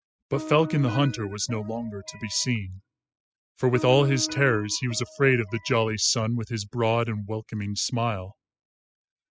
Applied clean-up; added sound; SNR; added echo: classical method spectral subtraction.